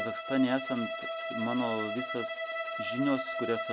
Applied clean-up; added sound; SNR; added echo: none; Bowed string instrument; 3 dB; none.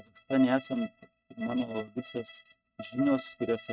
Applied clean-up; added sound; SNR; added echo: neural mask model RNNoise.